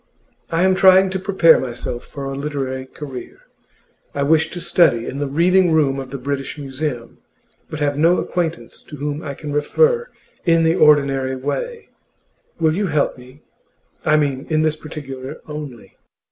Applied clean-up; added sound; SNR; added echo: none; none; none; none.